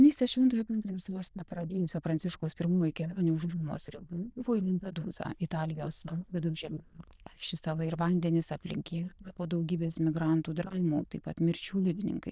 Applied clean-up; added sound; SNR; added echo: neural diffusion model UNIVERSE++.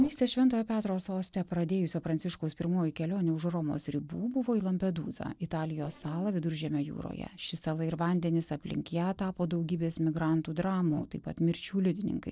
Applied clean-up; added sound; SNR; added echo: neural separator model SepFormer DNS4.